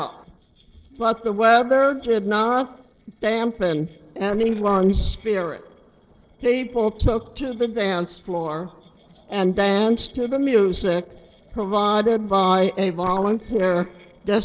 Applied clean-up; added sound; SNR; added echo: neural separator model SepFormer DNS4.